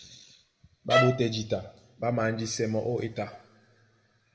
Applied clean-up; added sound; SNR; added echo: none; Bowed string instrument; -3 dB; reverberation time 0.9 s.